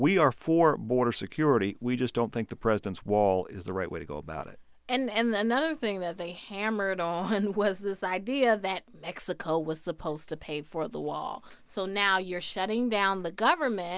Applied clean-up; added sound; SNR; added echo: none; none; none; none.